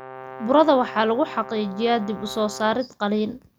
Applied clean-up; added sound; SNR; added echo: none; Brass instrument; 16 dB; none.